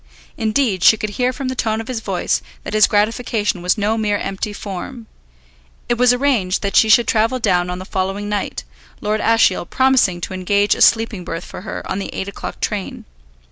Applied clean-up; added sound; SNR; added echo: none; none; none; none.